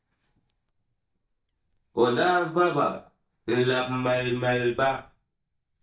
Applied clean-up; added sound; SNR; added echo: neural mask model DeepFilterNet 3.